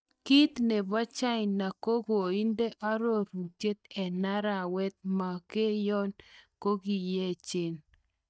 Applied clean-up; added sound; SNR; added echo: neural mask model DeepFilterNet 3.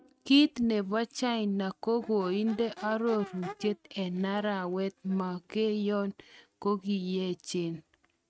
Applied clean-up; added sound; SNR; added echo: neural mask model RNNoise.